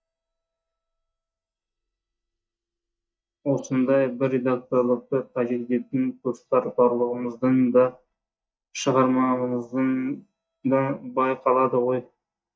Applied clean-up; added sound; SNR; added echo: neural mask model DeepFilterNet 3.